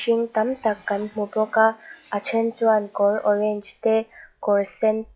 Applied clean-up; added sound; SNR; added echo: classical method log-MMSE.